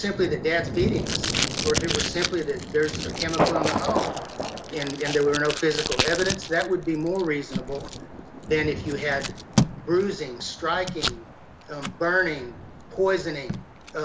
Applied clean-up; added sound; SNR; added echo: none; Thunder + Packing tape, duct tape; 3 dB; none.